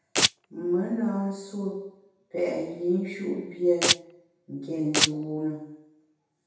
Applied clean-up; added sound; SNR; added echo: none; Domestic sounds, home sounds; -4 dB; reverberation time 0.8 s.